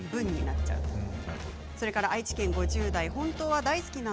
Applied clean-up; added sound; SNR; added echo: none; Drum; 2 dB; none.